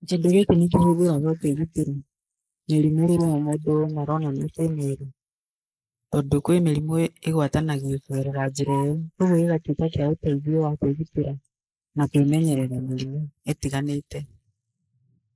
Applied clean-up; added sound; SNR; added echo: neural mask model Resemble Enhance denoiser.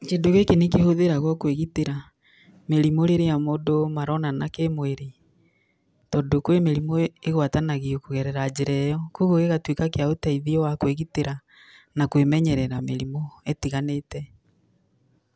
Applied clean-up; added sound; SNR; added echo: none; none; none; none.